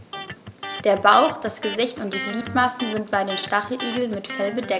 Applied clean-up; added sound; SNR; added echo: none; Electric guitar; 11 dB; none.